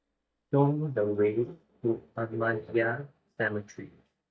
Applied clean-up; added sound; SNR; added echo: neural mask model DeepFilterNet 3.